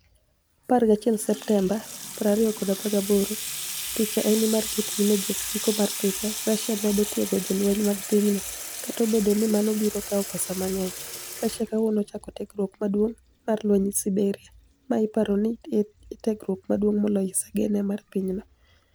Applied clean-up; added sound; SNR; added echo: none; Sink (filling or washing) / Water tap, faucet; 11 dB; none.